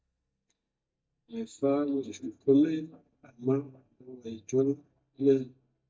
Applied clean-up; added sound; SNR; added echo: neural mask model DeepFilterNet 3.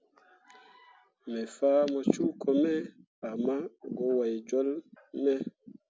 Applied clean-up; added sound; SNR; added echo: none; none; none; none.